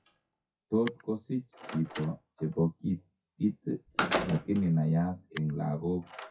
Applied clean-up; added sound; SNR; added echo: classical method WPE with log-MMSE.